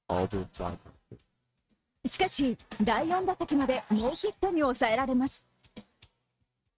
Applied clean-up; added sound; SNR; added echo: neural mask model RNNoise.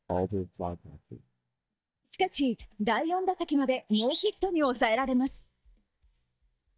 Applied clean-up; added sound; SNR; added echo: neural mask model DeepFilterNet 3.